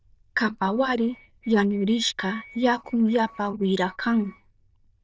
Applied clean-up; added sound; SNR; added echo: neural diffusion model UNIVERSE++.